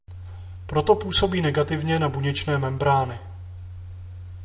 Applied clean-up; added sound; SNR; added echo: none; none; none; none.